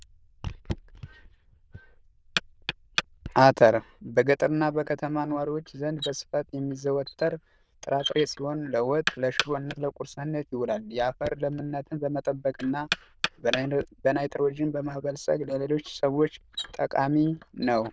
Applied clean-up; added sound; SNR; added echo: neural diffusion model UNIVERSE++.